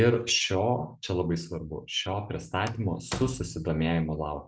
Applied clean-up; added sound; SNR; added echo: none; Slam; 12 dB; none.